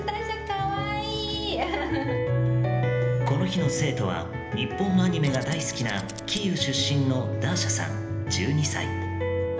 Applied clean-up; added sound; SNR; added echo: none; Tools; 17 dB; reverberation time 0.8 s.